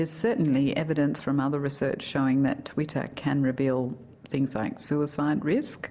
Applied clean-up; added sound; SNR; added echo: none; none; none; none.